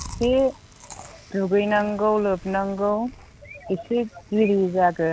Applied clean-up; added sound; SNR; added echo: none; Chewing, mastication; 19 dB; none.